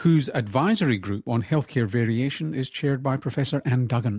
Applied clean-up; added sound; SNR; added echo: none; none; none; none.